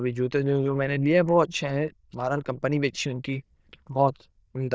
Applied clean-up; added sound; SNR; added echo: neural diffusion model UNIVERSE++.